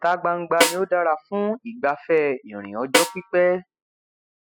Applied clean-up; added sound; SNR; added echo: classical method spectral subtraction.